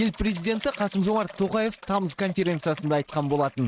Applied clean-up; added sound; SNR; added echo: neural mask model RNNoise.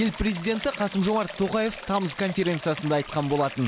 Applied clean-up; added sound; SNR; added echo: none; Stream; 14 dB; none.